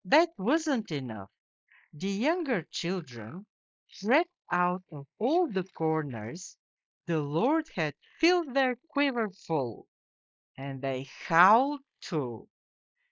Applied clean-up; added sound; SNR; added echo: neural mask model Resemble Enhance denoiser.